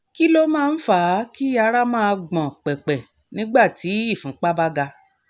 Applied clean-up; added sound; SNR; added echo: none; none; none; none.